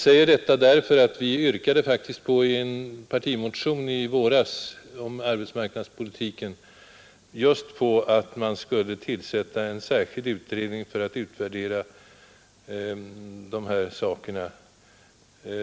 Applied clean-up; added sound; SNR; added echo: none; none; none; none.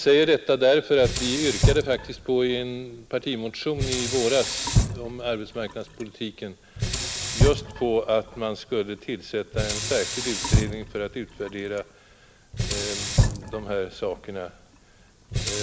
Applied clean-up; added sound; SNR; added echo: none; Sink (filling or washing); 2 dB; none.